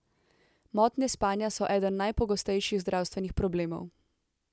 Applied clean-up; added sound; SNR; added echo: none; none; none; none.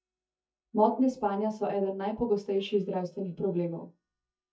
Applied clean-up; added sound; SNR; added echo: neural mask model DeepFilterNet 3.